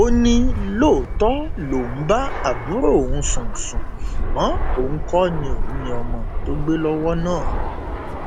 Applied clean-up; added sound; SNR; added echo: none; Fixed-wing aircraft, airplane; 0 dB; none.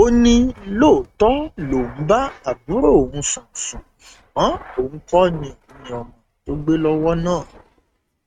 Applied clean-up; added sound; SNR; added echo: neural mask model RNNoise.